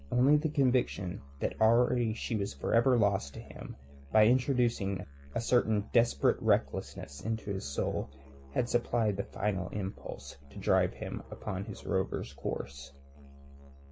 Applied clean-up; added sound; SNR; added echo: none; Musical instrument; 20 dB; none.